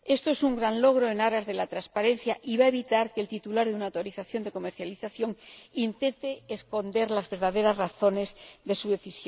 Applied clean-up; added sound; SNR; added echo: none; none; none; none.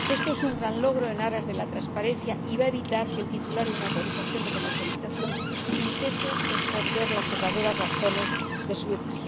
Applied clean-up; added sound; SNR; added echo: none; Water tap, faucet; 0 dB; none.